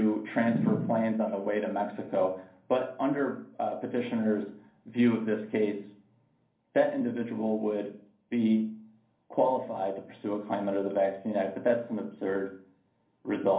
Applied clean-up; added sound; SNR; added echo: none; none; none; reverberation time 0.6 s.